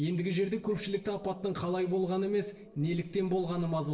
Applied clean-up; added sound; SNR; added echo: neural separator model SepFormer DNS4.